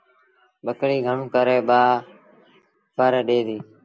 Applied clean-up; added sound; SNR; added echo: none; none; none; none.